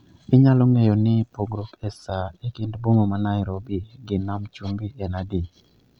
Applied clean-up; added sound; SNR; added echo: none; none; none; none.